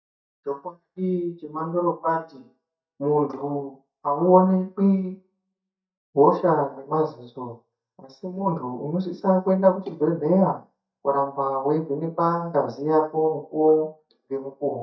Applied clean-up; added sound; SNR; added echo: neural mask model DeepFilterNet 3.